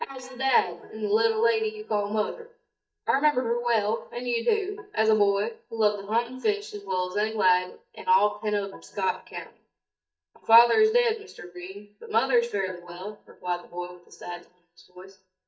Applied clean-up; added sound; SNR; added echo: neural mask model DeepFilterNet 3.